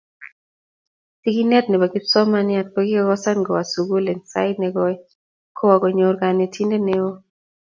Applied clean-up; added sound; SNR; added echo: none; none; none; none.